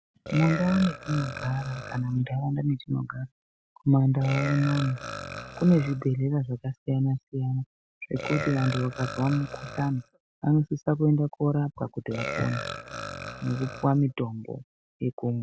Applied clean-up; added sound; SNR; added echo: none; Burping, eructation; 12 dB; none.